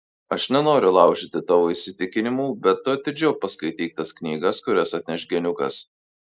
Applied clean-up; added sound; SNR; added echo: neural mask model Resemble Enhance denoiser.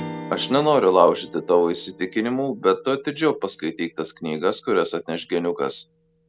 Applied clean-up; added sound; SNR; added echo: none; Strum; 19 dB; none.